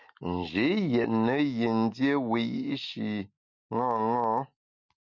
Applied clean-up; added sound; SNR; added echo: none; none; none; none.